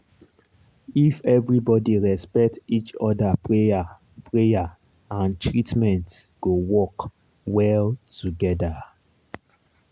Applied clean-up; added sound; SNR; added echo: none; none; none; none.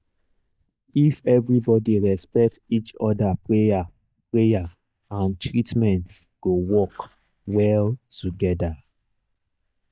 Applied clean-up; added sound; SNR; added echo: neural mask model DeepFilterNet 3.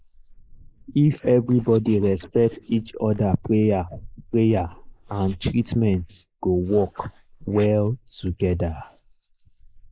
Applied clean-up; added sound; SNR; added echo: neural mask model Resemble Enhance denoiser.